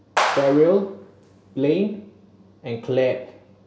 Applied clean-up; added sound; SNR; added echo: none; Clapping; 4 dB; reverberation time 0.6 s.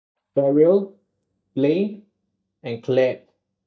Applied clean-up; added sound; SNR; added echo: neural mask model DeepFilterNet 3.